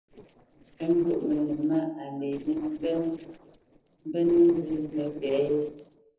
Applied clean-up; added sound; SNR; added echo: neural separator model SepFormer DNS4.